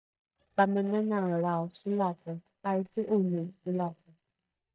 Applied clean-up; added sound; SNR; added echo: neural mask model DeepFilterNet 3.